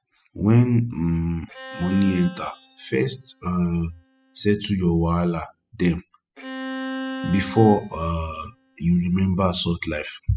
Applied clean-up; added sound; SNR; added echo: classical method spectral subtraction.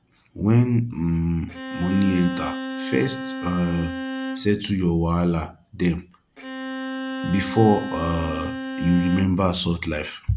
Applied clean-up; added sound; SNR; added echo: none; Bowed string instrument; 8 dB; none.